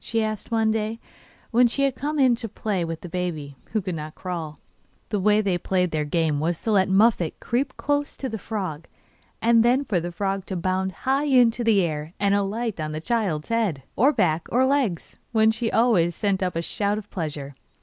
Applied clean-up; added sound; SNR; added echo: none; none; none; none.